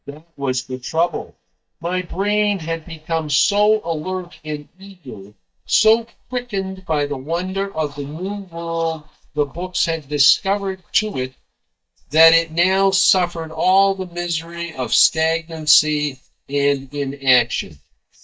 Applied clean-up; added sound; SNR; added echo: neural mask model DeepFilterNet 3.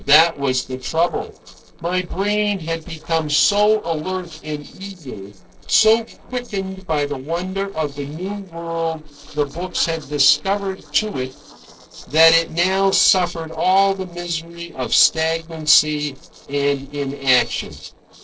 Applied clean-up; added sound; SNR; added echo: neural separator model SepFormer DNS4.